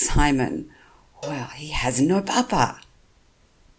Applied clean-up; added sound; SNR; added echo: none; Cowbell; 20 dB; none.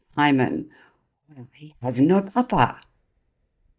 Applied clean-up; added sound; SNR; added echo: neural mask model DeepFilterNet 3.